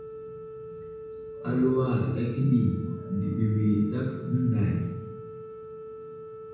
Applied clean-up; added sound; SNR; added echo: none; Organ; 13 dB; reverberation time 1.1 s.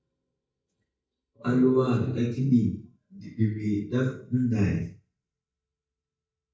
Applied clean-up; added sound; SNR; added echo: neural mask model DeepFilterNet 3.